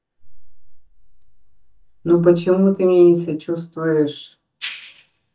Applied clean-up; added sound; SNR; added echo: neural mask model DeepFilterNet 3.